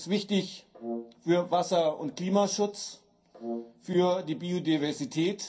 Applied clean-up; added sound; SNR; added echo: none; Brass instrument; 12 dB; reverberation time 0.3 s.